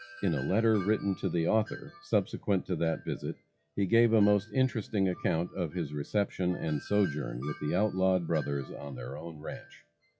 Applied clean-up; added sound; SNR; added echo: classical method WPE with log-MMSE.